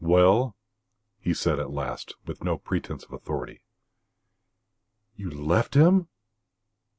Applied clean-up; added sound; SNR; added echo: none; none; none; none.